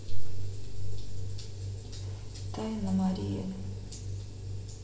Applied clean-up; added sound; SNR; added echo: none; none; none; reverberation time 2.2 s.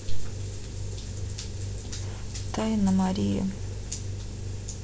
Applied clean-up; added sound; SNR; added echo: none; none; none; none.